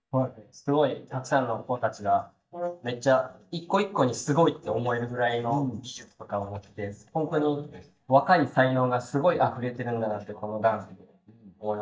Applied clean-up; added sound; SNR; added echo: neural mask model DeepFilterNet 3.